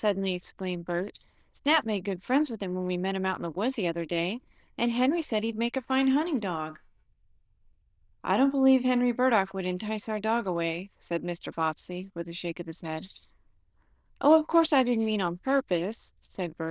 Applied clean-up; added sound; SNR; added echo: neural diffusion model UNIVERSE++.